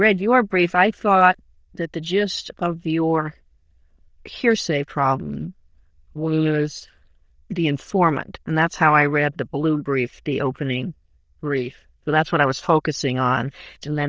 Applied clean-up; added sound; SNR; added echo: neural diffusion model UNIVERSE++.